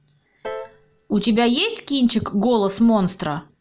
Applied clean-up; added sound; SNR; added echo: none; Piano; 19 dB; none.